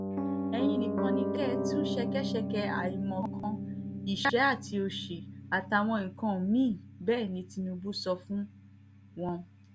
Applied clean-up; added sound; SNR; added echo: none; Piano; 3 dB; none.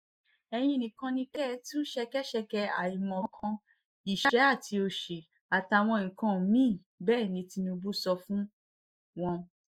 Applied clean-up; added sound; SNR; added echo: neural mask model Resemble Enhance denoiser.